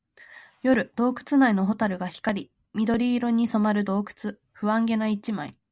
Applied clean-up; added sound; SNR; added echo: none; none; none; none.